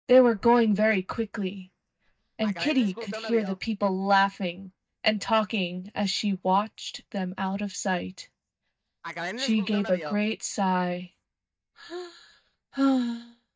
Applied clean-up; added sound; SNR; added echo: neural mask model DeepFilterNet 3.